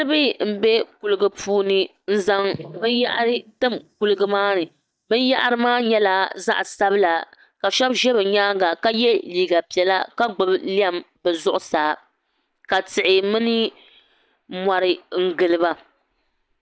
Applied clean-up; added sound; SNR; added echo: neural mask model DeepFilterNet 3.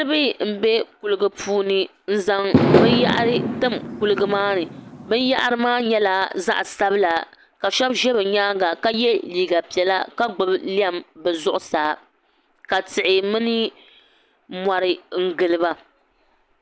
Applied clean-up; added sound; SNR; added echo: none; Fireworks; 0 dB; none.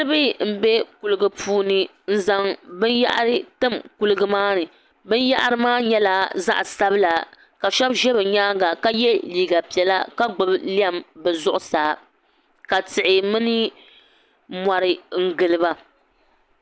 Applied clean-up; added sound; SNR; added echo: none; none; none; none.